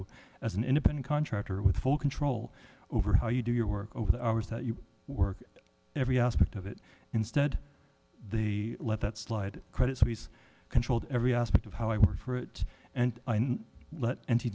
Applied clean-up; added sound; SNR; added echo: none; none; none; none.